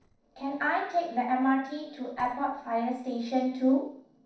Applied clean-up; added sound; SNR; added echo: neural separator model SepFormer DNS4.